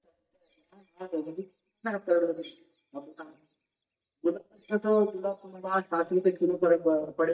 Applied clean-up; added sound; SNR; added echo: neural mask model DeepFilterNet 3.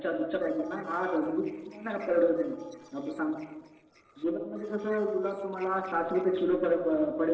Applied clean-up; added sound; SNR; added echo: neural separator model SepFormer DNS4.